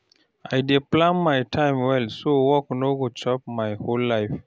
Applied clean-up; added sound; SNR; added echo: none; none; none; none.